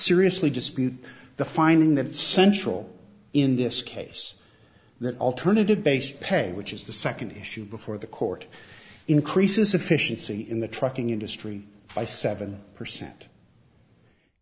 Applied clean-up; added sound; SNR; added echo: none; none; none; none.